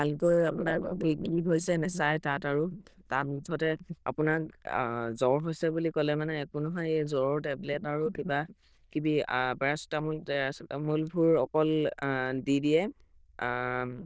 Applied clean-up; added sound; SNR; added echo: neural diffusion model UNIVERSE++.